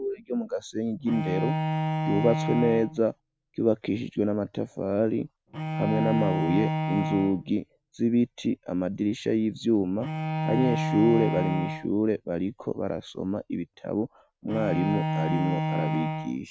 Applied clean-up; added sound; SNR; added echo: neural mask model RNNoise.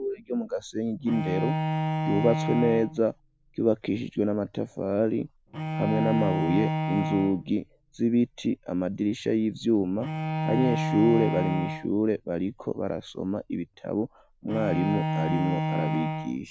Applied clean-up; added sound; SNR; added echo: none; Bowed string instrument; 4 dB; none.